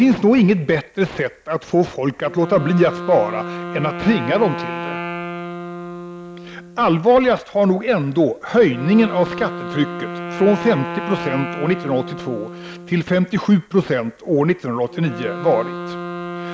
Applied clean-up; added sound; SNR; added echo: none; Wind instrument, woodwind instrument; 11 dB; none.